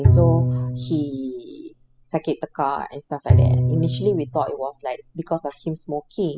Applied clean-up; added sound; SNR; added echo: classical method spectral subtraction.